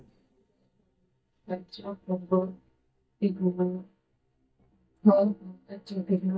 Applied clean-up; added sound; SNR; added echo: neural mask model DeepFilterNet 3.